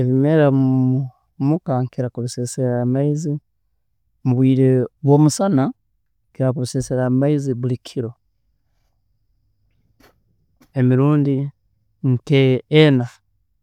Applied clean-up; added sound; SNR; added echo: none; none; none; none.